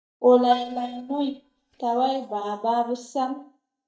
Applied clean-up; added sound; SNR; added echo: neural mask model DeepFilterNet 3.